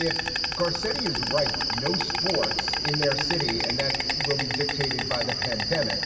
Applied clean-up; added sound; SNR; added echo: none; Insect; -2 dB; reverberation time 2.2 s.